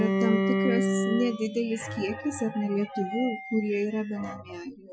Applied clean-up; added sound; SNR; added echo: classical method Wiener filter.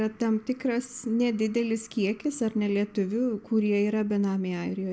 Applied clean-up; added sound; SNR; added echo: none; none; none; none.